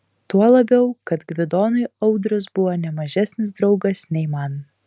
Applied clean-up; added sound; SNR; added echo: none; none; none; none.